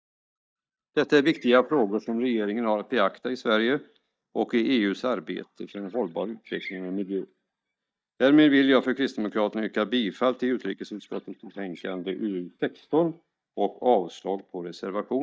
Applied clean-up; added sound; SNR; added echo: neural mask model DeepFilterNet 3.